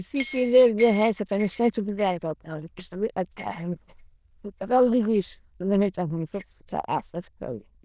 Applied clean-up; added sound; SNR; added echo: neural diffusion model UNIVERSE++.